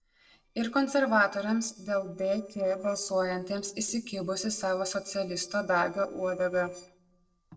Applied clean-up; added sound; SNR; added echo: neural separator model SepFormer DNS4.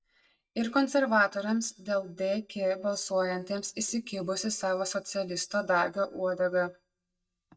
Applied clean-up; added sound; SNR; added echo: neural mask model DeepFilterNet 3.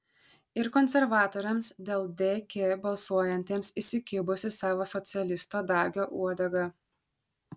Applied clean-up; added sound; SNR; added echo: none; none; none; none.